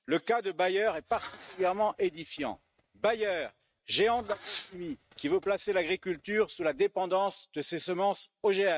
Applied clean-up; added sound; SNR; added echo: neural mask model RNNoise.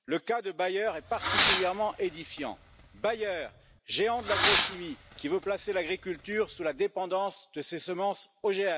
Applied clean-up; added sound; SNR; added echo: none; Fireworks; 2 dB; none.